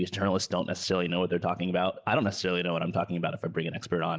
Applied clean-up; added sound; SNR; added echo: none; none; none; none.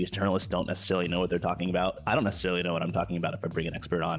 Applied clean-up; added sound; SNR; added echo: none; Bass guitar; 16 dB; none.